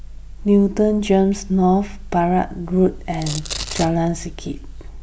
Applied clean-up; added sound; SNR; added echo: none; Domestic sounds, home sounds; 15 dB; none.